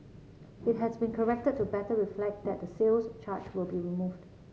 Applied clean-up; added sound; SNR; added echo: none; none; none; none.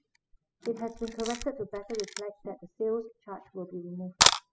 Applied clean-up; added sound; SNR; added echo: classical method spectral subtraction.